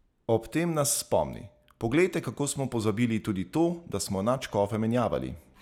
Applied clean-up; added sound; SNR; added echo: none; none; none; none.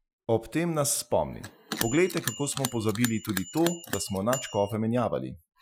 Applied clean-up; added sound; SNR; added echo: classical method Wiener filter.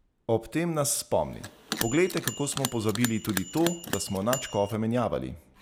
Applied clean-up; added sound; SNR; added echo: none; Bell; 8 dB; none.